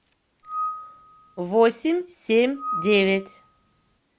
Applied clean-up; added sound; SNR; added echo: none; Screech / Glass; 10 dB; none.